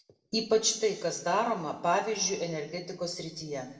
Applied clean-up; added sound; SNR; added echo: none; none; none; reverberation time 1.1 s.